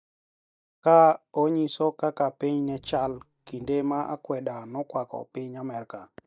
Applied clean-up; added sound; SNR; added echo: neural mask model DeepFilterNet 3.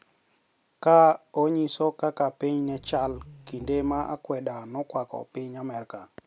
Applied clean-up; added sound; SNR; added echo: none; Growling; 18 dB; none.